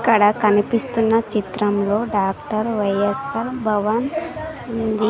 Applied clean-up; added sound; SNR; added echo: none; none; none; none.